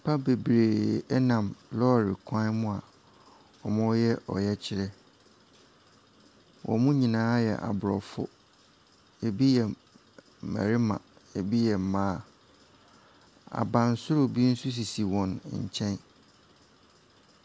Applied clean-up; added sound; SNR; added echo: none; none; none; none.